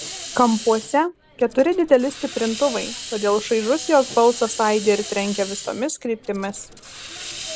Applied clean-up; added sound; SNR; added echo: none; Hiss; 13 dB; none.